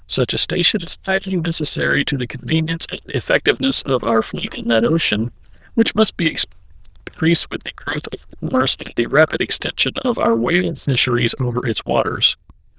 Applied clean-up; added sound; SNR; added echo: neural diffusion model UNIVERSE++.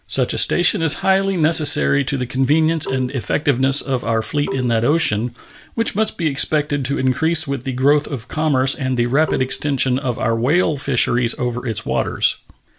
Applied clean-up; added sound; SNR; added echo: none; Marimba, xylophone; 11 dB; none.